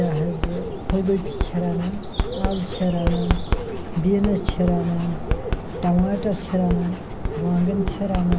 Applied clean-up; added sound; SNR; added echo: none; Bird + Writing; 2 dB; none.